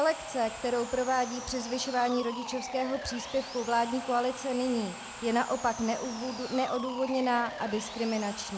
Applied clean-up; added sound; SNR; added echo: none; Sawing; 11 dB; none.